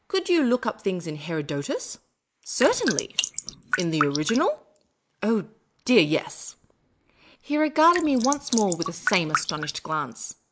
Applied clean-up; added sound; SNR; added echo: neural mask model Resemble Enhance denoiser.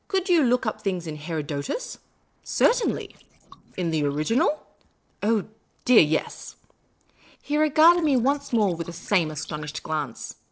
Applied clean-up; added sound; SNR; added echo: neural separator model SepFormer DNS4.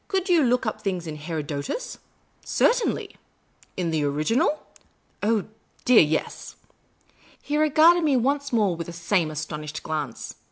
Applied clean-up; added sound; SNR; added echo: none; none; none; none.